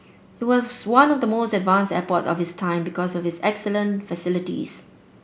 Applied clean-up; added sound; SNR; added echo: none; none; none; none.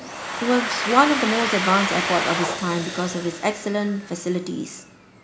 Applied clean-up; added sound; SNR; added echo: none; Domestic sounds, home sounds; 5 dB; none.